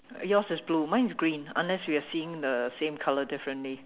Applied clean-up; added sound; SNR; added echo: none; none; none; none.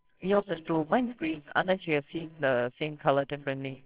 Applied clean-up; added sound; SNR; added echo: neural separator model SepFormer WHAMR!.